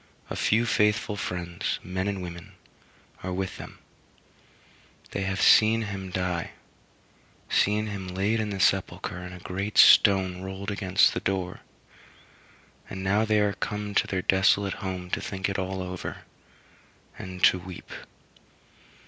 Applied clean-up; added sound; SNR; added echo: none; none; none; none.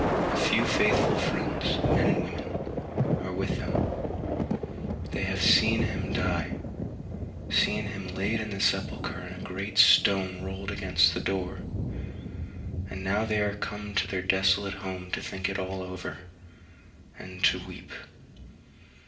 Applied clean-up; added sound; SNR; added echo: none; Thunder; 1 dB; reverberation time 0.7 s.